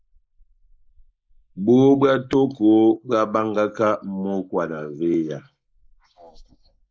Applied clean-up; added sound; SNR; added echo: neural mask model Resemble Enhance denoiser.